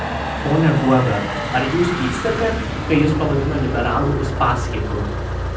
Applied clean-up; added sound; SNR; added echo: none; Motor vehicle (road); 3 dB; reverberation time 0.6 s.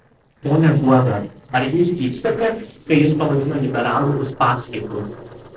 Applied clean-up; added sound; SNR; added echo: neural separator model SepFormer DNS4.